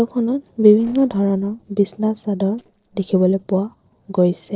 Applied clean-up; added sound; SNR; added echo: neural separator model SepFormer DNS4.